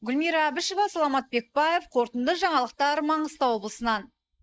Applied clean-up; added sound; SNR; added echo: neural mask model Resemble Enhance denoiser.